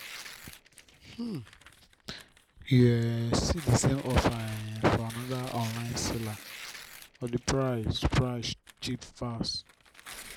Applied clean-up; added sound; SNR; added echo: none; Tearing; 17 dB; none.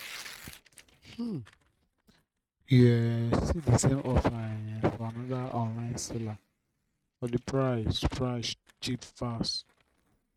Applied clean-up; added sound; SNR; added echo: neural mask model RNNoise.